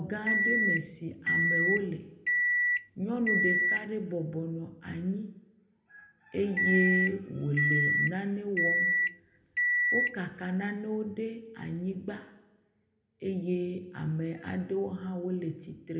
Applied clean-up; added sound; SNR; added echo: none; Microwave oven; -5 dB; reverberation time 0.8 s.